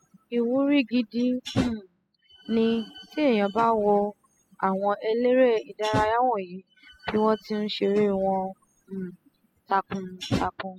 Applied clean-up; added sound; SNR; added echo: classical method spectral subtraction.